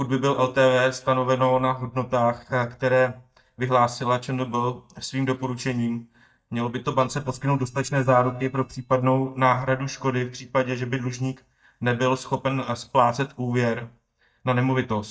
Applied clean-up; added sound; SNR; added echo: neural mask model DeepFilterNet 3.